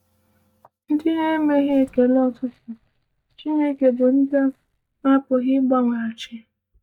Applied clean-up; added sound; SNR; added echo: neural mask model DeepFilterNet 3.